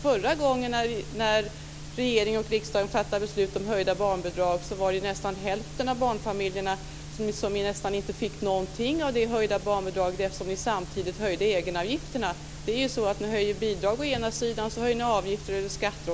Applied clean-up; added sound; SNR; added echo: none; none; none; none.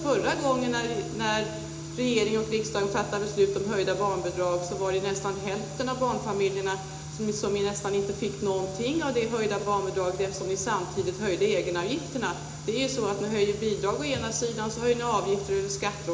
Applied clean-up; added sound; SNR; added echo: none; Piano; 19 dB; reverberation time 0.8 s.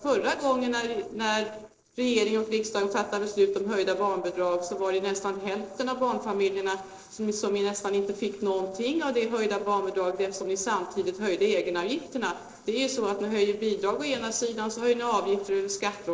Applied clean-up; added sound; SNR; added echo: neural separator model SepFormer DNS4.